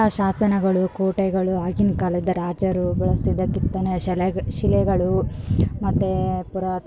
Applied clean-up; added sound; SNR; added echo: none; none; none; none.